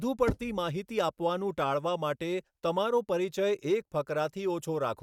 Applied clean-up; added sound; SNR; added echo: neural mask model RNNoise.